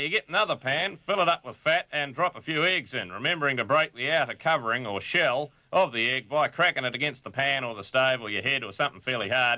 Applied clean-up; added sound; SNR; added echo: none; none; none; none.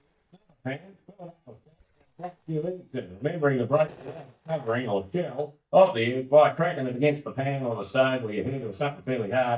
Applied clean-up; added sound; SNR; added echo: neural mask model DeepFilterNet 3.